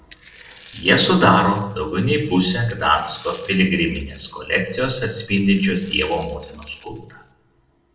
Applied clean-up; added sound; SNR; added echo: none; Coin (dropping); 17 dB; reverberation time 0.6 s.